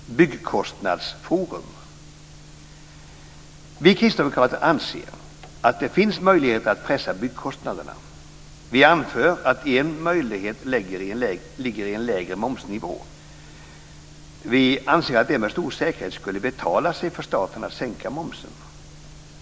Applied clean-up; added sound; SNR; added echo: none; none; none; none.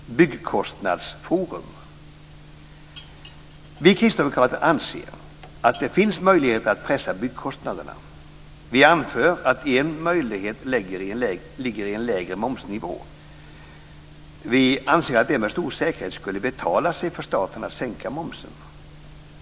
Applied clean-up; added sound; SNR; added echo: none; Dishes, pots, and pans; 15 dB; none.